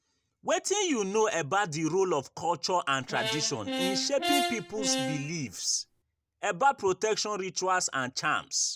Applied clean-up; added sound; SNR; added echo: none; Brass instrument; 3 dB; none.